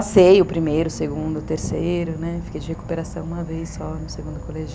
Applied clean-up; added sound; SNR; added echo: none; Insect / Frog; 11 dB; none.